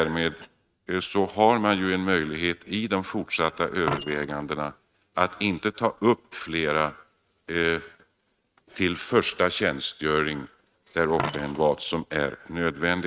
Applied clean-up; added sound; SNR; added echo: neural mask model RNNoise.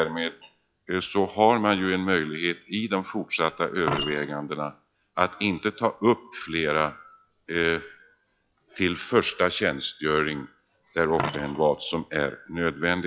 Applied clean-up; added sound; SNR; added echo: classical method log-MMSE.